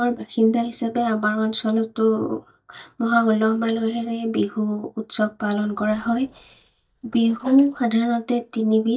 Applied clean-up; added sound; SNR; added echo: neural mask model DeepFilterNet 3.